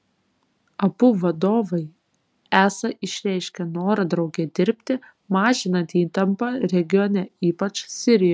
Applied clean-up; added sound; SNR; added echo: none; none; none; none.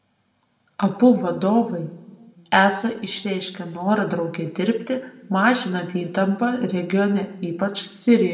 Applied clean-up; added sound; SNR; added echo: none; none; none; reverberation time 0.8 s.